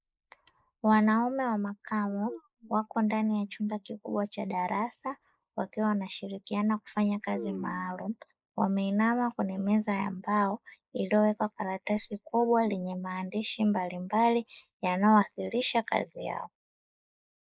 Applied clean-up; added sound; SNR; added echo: neural mask model Resemble Enhance denoiser.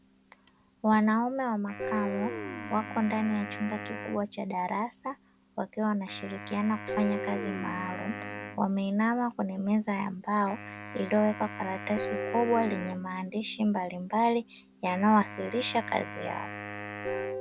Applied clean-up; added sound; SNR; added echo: none; Guitar + Wind instrument, woodwind instrument; 9 dB; none.